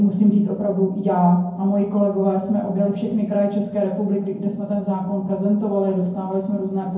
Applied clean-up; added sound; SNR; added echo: none; none; none; reverberation time 0.9 s.